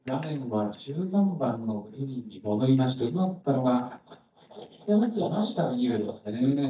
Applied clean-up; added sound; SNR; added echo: neural mask model DeepFilterNet 3.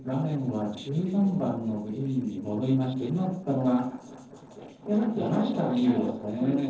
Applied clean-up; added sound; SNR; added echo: neural separator model SepFormer DNS4.